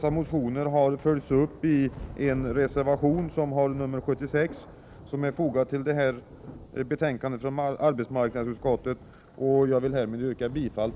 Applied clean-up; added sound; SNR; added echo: none; Thunder; 17 dB; none.